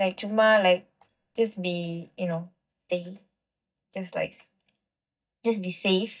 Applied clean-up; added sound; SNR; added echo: neural mask model DeepFilterNet 3.